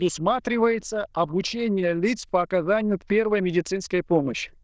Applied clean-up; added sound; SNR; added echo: neural diffusion model UNIVERSE++.